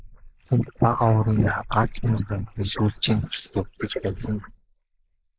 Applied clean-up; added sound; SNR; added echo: neural mask model Resemble Enhance denoiser.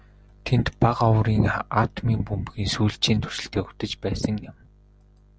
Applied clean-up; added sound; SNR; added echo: none; none; none; none.